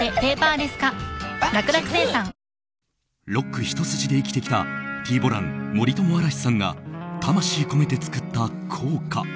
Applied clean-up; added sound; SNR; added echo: none; none; none; none.